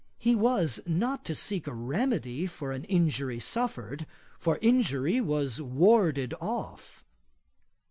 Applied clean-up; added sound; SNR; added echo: none; none; none; none.